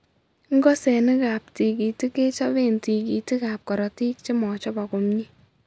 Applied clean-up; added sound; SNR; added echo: none; none; none; none.